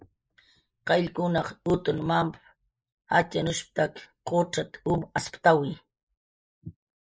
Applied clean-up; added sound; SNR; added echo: neural mask model Resemble Enhance denoiser.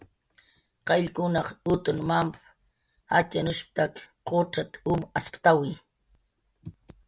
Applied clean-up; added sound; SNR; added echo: none; none; none; none.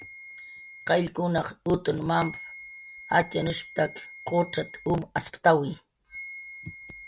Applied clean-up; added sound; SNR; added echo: none; Wind instrument, woodwind instrument; 17 dB; none.